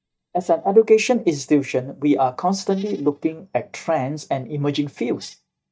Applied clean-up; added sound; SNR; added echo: neural mask model DeepFilterNet 3.